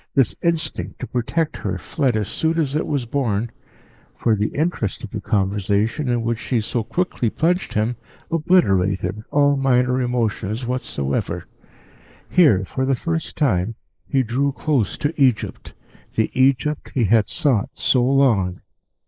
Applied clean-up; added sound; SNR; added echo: neural mask model Resemble Enhance denoiser.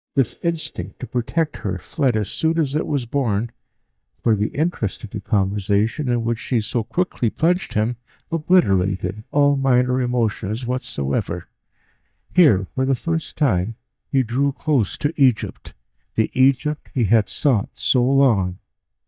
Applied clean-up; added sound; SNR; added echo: neural mask model DeepFilterNet 3.